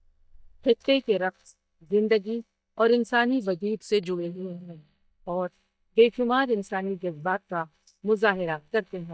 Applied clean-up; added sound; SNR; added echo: neural mask model DeepFilterNet 3.